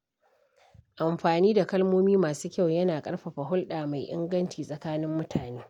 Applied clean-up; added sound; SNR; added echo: none; none; none; none.